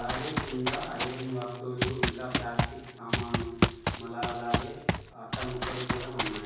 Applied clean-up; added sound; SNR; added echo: none; Run; -3 dB; reverberation time 1.1 s.